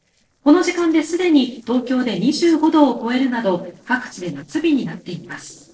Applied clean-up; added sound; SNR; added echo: neural separator model SepFormer DNS4.